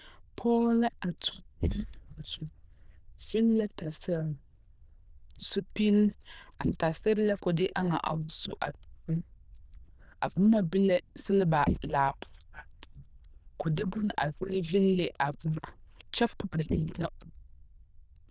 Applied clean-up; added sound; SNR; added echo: neural diffusion model UNIVERSE++.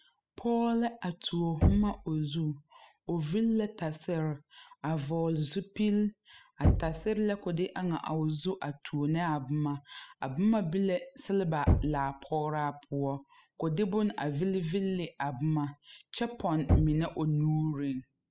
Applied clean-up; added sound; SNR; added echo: classical method spectral subtraction.